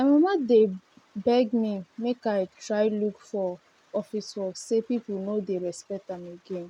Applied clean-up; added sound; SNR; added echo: none; none; none; none.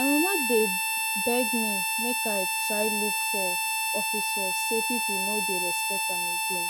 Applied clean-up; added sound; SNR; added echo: none; Harmonica; -4 dB; none.